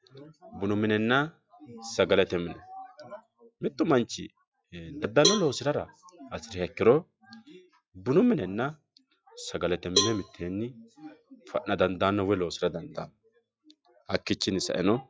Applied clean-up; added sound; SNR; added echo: classical method log-MMSE.